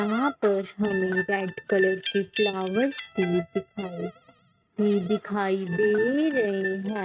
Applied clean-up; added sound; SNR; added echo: neural mask model RNNoise.